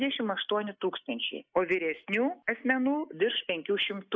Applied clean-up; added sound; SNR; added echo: neural mask model Resemble Enhance denoiser.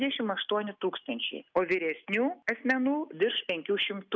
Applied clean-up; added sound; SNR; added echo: none; none; none; none.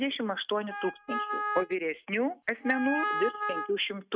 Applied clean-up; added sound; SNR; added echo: neural mask model RNNoise.